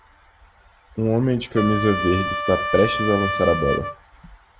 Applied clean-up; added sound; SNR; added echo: none; Trumpet; 5 dB; none.